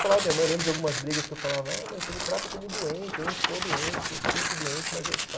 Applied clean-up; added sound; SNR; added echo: none; Tearing; 1 dB; reverberation time 1.7 s.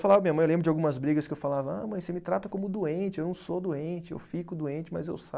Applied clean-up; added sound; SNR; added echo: none; none; none; none.